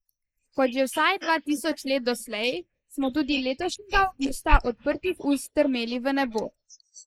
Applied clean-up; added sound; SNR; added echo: neural mask model Resemble Enhance denoiser.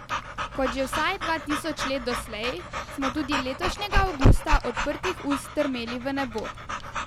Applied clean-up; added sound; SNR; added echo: none; Dog / Breathing; -2 dB; none.